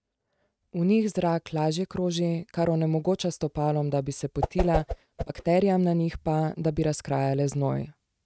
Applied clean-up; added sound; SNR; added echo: neural mask model RNNoise.